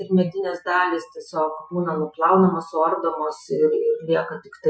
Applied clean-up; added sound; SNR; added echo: classical method Wiener filter.